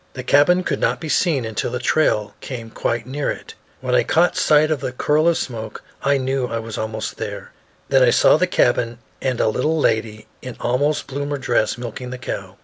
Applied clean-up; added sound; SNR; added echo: none; none; none; none.